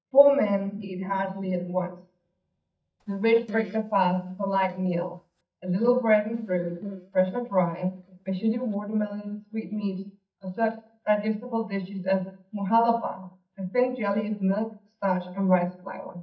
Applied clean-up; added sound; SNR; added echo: neural mask model DeepFilterNet 3.